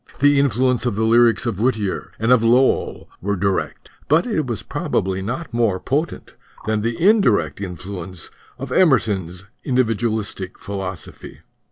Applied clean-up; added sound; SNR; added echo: none; none; none; none.